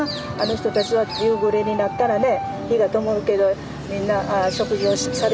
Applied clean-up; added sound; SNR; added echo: none; Bird vocalization, bird call, bird song; 18 dB; none.